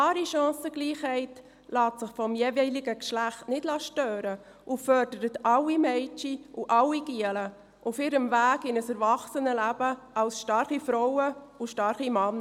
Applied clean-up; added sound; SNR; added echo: none; none; none; none.